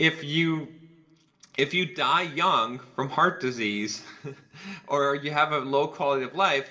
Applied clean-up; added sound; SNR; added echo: none; none; none; reverberation time 0.8 s.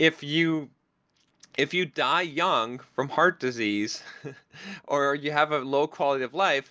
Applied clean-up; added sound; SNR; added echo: none; none; none; none.